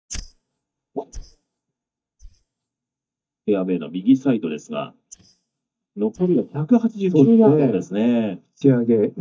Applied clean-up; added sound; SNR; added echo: neural mask model DeepFilterNet 3.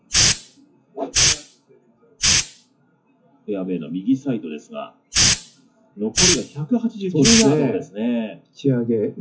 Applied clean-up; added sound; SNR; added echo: classical method WPE with log-MMSE.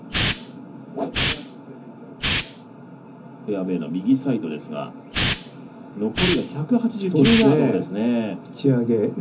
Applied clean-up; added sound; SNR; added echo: none; Hiss; -1 dB; reverberation time 0.3 s.